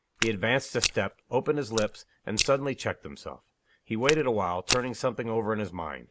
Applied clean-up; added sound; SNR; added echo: neural mask model Resemble Enhance denoiser.